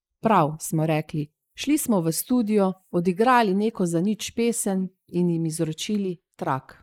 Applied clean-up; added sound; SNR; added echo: neural mask model Resemble Enhance denoiser.